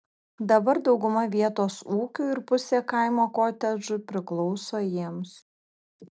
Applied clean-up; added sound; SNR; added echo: none; none; none; none.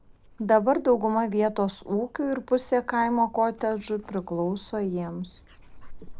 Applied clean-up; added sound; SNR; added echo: none; Dog; 20 dB; none.